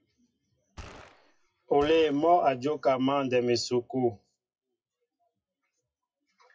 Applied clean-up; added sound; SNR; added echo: classical method WPE with log-MMSE.